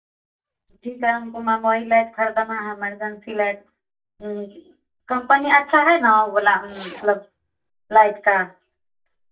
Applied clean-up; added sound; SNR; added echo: neural mask model DeepFilterNet 3.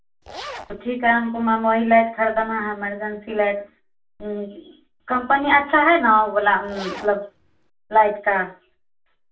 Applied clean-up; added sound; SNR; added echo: none; Zipper (clothing); 16 dB; reverberation time 0.3 s.